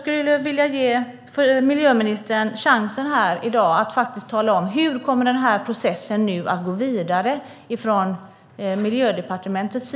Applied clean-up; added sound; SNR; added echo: none; none; none; none.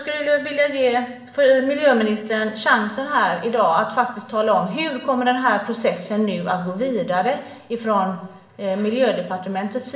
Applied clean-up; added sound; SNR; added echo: none; none; none; reverberation time 0.7 s.